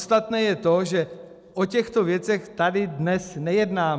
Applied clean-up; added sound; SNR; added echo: none; none; none; none.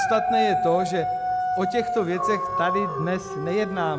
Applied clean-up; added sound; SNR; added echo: none; Dog; 0 dB; none.